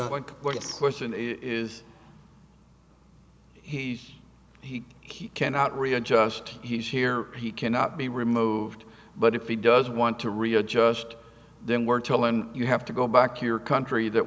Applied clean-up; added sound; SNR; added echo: none; none; none; none.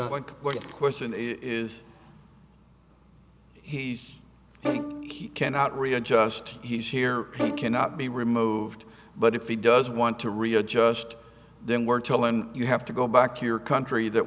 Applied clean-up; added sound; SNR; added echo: none; Bowed string instrument; 9 dB; none.